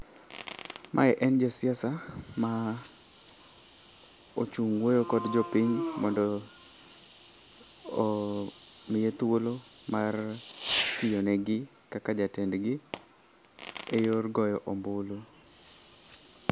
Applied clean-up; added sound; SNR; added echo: none; Fireworks; 11 dB; none.